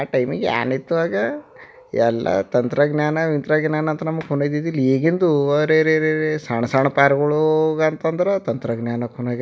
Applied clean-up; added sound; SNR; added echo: none; none; none; none.